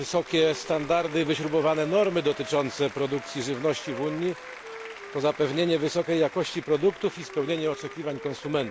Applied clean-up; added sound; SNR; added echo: none; Applause + Wind instrument, woodwind instrument; 14 dB; none.